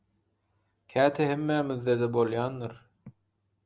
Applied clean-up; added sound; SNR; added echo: none; none; none; none.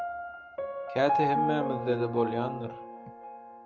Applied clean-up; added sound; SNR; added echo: none; Piano; 1 dB; none.